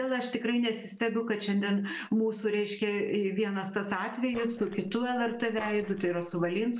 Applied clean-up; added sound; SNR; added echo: neural separator model SepFormer DNS4.